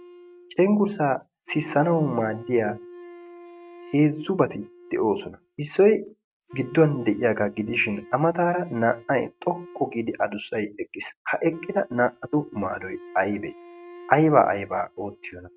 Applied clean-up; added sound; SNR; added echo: neural mask model RNNoise.